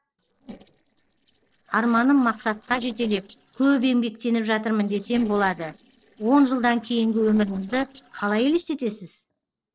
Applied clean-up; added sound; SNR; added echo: neural separator model SepFormer DNS4.